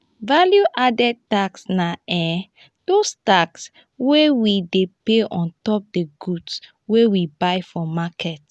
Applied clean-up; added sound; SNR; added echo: none; none; none; none.